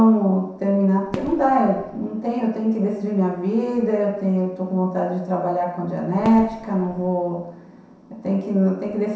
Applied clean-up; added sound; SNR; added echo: none; Fireworks; 19 dB; reverberation time 0.7 s.